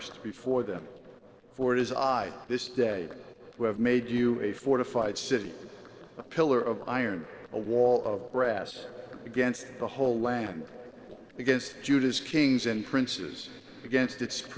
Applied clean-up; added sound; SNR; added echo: neural separator model SepFormer DNS4.